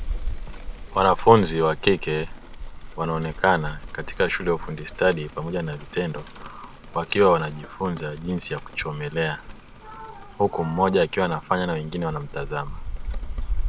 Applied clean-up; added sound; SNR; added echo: none; Rain; 8 dB; none.